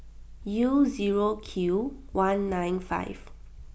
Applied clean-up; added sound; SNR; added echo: none; none; none; none.